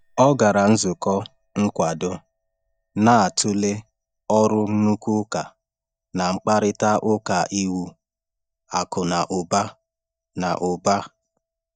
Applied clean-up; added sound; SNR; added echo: neural mask model DeepFilterNet 3.